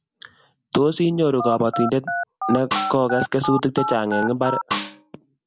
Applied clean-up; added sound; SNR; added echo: none; Telephone + Snare drum; 5 dB; none.